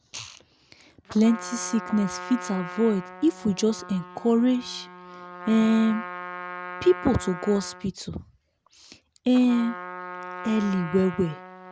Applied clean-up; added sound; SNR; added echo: none; Trumpet; 13 dB; none.